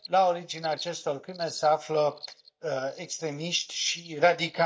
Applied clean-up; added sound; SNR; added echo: neural mask model DeepFilterNet 3.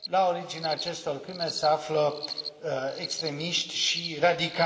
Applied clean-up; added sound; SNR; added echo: none; Cricket; 11 dB; reverberation time 1.5 s.